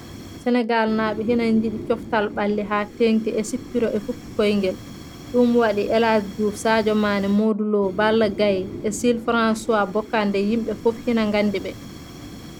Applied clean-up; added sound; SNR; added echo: none; Fire; 15 dB; none.